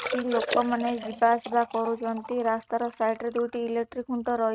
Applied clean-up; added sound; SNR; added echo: neural mask model RNNoise.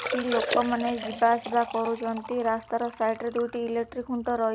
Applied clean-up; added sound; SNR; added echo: none; Liquid; 8 dB; none.